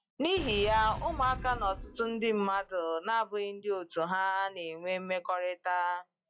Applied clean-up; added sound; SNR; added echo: classical method log-MMSE.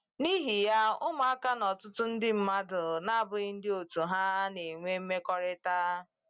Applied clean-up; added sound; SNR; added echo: none; none; none; none.